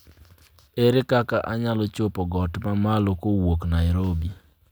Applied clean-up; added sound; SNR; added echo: none; none; none; none.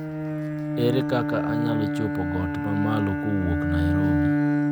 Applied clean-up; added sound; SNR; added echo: none; Bowed string instrument; -3 dB; none.